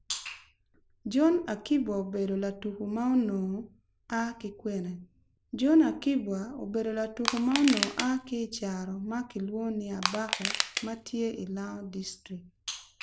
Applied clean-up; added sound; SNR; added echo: none; Crushing; 3 dB; none.